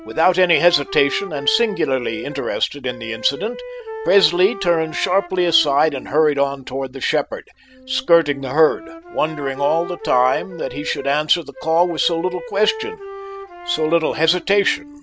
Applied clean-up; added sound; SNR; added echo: none; Wind instrument, woodwind instrument; 14 dB; none.